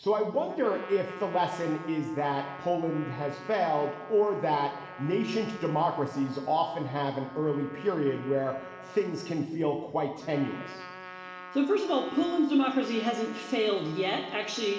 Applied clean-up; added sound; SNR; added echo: none; Trumpet; 16 dB; reverberation time 1.4 s.